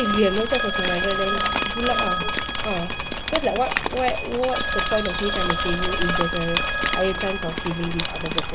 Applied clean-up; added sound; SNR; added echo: none; Telephone + Drip; -1 dB; none.